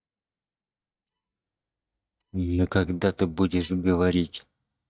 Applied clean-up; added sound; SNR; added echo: neural mask model DeepFilterNet 3.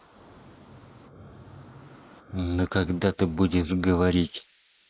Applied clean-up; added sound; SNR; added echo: neural mask model Resemble Enhance denoiser.